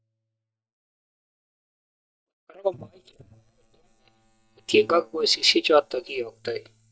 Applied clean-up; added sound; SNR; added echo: neural mask model DeepFilterNet 3.